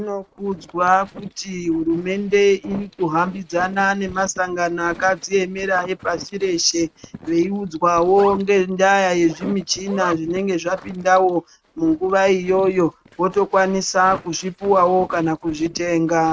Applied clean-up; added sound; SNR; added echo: neural mask model RNNoise.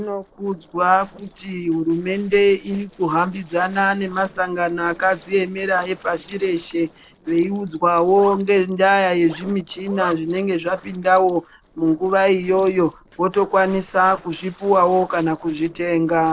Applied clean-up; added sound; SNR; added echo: neural separator model SepFormer DNS4.